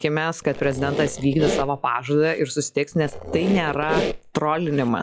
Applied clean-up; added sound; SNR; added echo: classical method log-MMSE.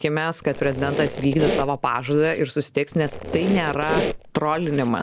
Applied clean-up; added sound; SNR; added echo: none; Squeak; 6 dB; none.